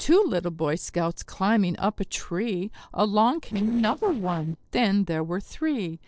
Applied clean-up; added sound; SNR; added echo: neural separator model SepFormer DNS4.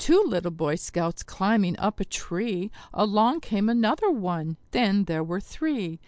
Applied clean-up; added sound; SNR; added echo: none; none; none; none.